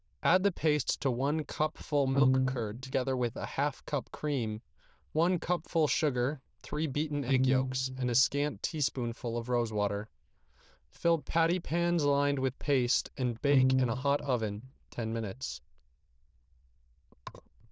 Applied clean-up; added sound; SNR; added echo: neural diffusion model UNIVERSE++.